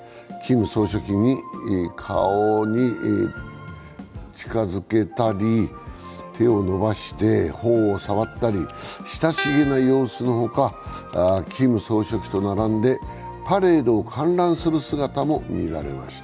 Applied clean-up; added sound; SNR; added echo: none; Guitar; 9 dB; none.